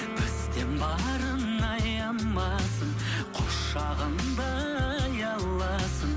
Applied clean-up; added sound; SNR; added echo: none; Wind instrument, woodwind instrument; 17 dB; none.